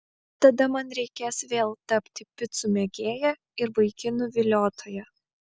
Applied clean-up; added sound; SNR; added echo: none; none; none; none.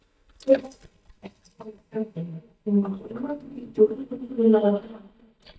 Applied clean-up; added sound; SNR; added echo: neural mask model DeepFilterNet 3.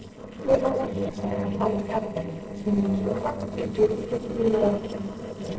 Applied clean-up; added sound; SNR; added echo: neural separator model SepFormer DNS4.